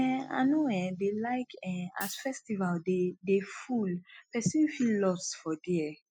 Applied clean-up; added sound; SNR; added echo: classical method spectral subtraction.